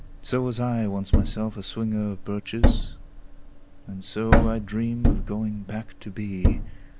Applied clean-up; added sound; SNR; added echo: none; Thump, thud; -4 dB; none.